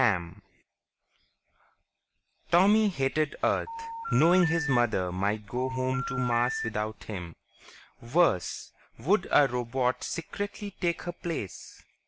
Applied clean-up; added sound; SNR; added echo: none; Telephone; 7 dB; none.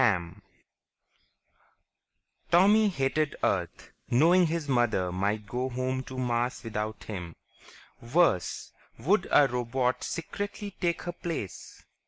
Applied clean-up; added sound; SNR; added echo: neural mask model Resemble Enhance denoiser.